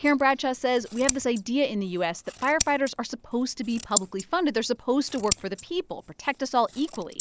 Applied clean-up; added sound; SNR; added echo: neural mask model Resemble Enhance denoiser.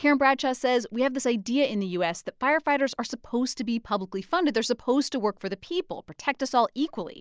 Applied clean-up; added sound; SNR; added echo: none; none; none; none.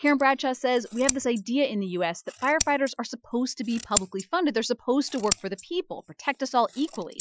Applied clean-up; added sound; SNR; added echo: classical method Wiener filter.